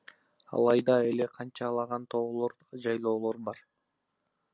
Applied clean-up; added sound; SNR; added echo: none; none; none; none.